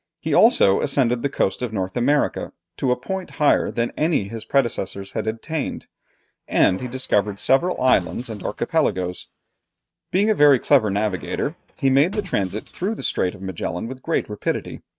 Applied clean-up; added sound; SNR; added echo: neural mask model RNNoise.